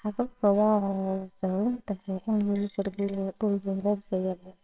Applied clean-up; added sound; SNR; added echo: neural separator model SepFormer WHAMR!.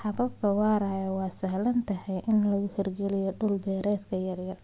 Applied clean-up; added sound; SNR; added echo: none; none; none; none.